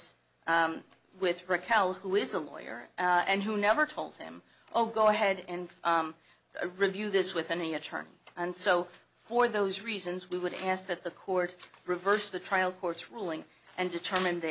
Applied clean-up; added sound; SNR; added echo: none; none; none; none.